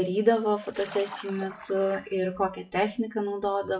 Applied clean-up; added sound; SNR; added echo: classical method WPE with log-MMSE.